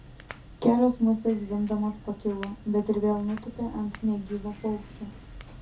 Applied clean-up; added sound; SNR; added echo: none; Crack / Crackle; 16 dB; reverberation time 0.3 s.